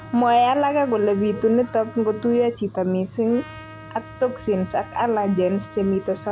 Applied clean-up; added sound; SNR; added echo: none; Tools + Trumpet; 19 dB; none.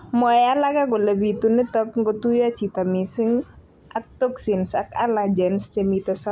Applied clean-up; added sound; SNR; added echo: none; none; none; none.